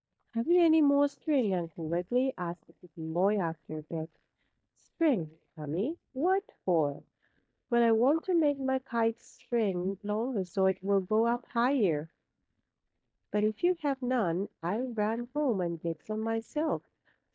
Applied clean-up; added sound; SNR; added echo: neural mask model DeepFilterNet 3.